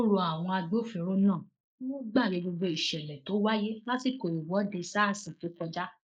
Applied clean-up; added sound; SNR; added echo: neural mask model Resemble Enhance denoiser.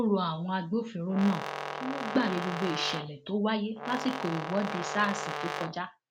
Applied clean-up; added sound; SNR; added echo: none; Brass instrument; 5 dB; none.